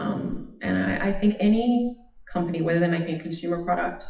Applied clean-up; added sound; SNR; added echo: classical method WPE with log-MMSE.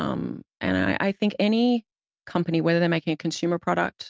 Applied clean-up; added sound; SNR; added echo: none; none; none; none.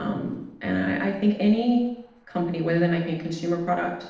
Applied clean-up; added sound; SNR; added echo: neural separator model SepFormer DNS4.